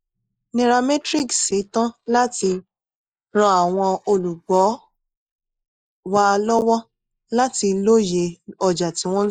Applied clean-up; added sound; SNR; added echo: neural mask model Resemble Enhance denoiser.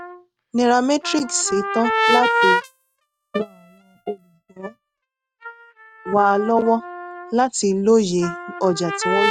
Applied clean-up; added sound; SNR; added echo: neural mask model RNNoise.